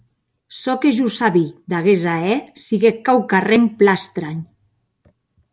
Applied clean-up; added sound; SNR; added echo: none; none; none; none.